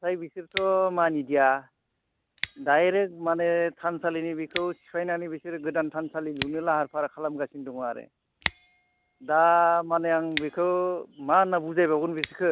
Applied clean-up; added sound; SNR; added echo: none; Scissors; 11 dB; none.